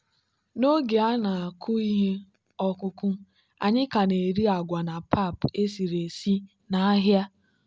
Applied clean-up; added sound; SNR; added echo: none; none; none; none.